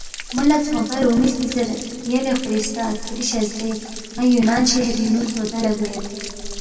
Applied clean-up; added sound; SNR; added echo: none; Stream / Trickle, dribble / Splash, splatter; 12 dB; reverberation time 2.2 s.